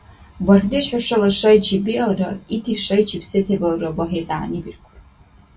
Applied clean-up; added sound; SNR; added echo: none; none; none; reverberation time 0.2 s.